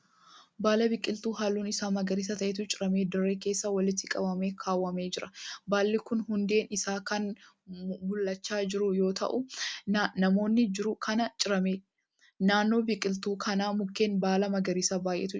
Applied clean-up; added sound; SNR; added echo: none; none; none; none.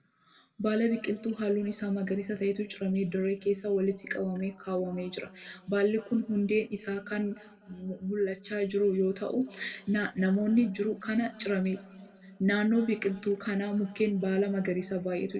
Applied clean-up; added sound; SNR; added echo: none; none; none; reverberation time 1.8 s.